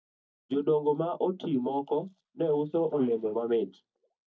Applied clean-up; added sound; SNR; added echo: neural mask model DeepFilterNet 3.